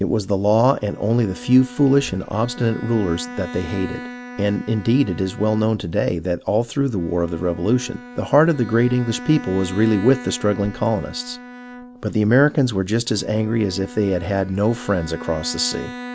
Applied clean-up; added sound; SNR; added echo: none; Bowed string instrument; 16 dB; none.